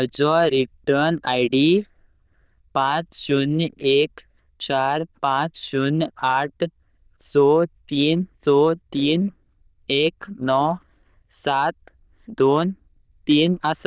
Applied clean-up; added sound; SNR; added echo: neural diffusion model UNIVERSE++.